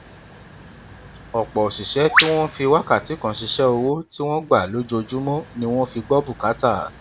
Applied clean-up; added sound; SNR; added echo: none; Bird vocalization, bird call, bird song; 8 dB; none.